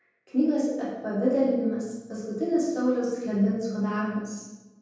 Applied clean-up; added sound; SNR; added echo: none; none; none; reverberation time 1.3 s.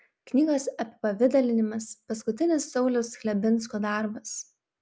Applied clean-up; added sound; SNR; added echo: none; none; none; none.